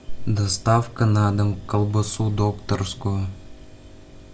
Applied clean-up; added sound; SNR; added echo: none; none; none; none.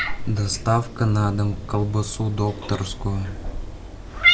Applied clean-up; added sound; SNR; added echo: none; Meow; 3 dB; none.